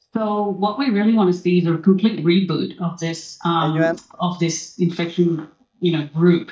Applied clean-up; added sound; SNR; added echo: neural mask model DeepFilterNet 3.